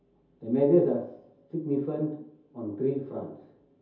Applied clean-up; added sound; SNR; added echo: none; none; none; reverberation time 0.5 s.